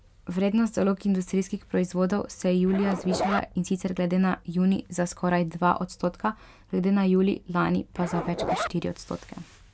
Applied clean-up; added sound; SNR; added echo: none; Zipper (clothing); 6 dB; none.